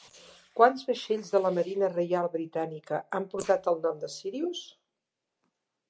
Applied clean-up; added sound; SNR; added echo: neural mask model Resemble Enhance denoiser.